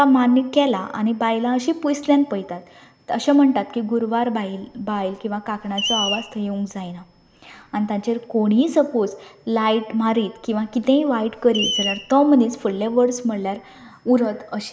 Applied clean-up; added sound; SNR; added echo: none; Screech; 11 dB; none.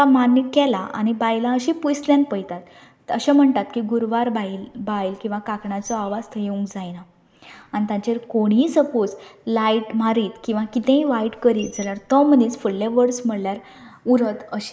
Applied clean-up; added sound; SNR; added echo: neural mask model Resemble Enhance denoiser.